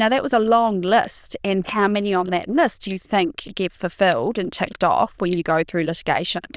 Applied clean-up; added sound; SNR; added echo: neural diffusion model UNIVERSE++.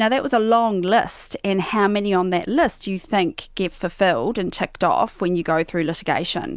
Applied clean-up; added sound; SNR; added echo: none; none; none; none.